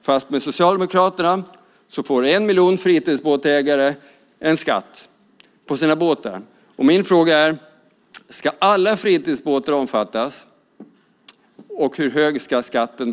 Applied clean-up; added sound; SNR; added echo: none; none; none; none.